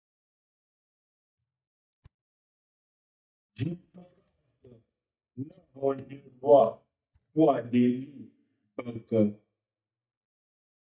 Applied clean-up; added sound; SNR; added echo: neural mask model DeepFilterNet 3.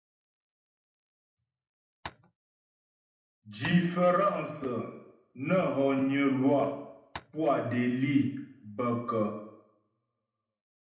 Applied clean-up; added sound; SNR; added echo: none; Tap; 16 dB; reverberation time 0.8 s.